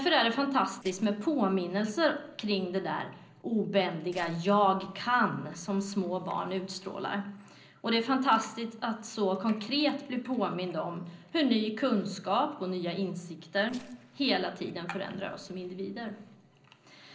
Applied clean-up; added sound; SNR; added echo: neural separator model SepFormer DNS4.